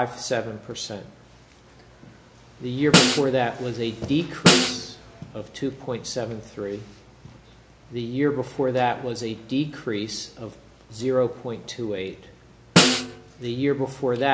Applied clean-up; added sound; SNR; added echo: none; Snare drum; -5 dB; none.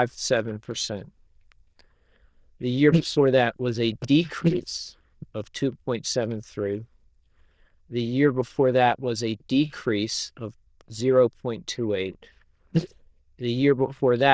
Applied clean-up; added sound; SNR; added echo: neural diffusion model UNIVERSE++.